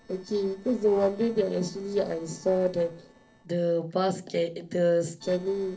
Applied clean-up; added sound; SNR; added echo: neural separator model SepFormer DNS4.